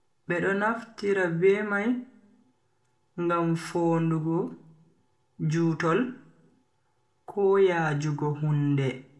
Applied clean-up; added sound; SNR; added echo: none; none; none; reverberation time 0.4 s.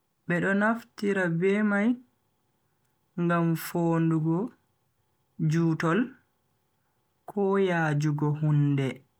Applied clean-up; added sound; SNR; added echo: none; none; none; none.